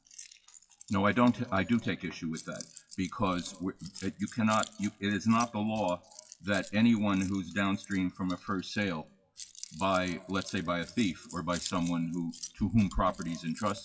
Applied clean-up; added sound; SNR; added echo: classical method WPE with log-MMSE.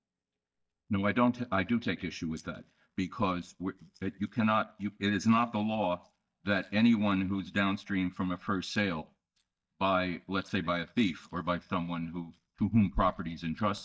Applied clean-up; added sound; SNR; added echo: neural mask model DeepFilterNet 3.